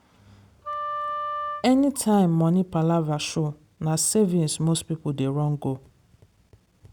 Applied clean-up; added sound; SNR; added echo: none; Wind instrument, woodwind instrument; 8 dB; none.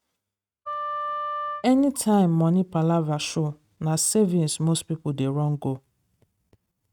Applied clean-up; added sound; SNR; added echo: neural mask model RNNoise.